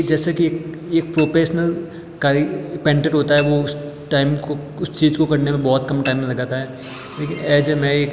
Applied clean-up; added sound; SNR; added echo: none; Piano; 20 dB; none.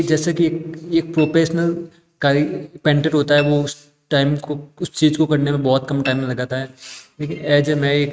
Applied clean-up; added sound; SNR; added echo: neural mask model RNNoise.